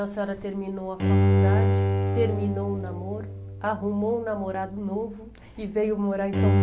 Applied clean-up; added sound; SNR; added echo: none; Bowed string instrument; -3 dB; none.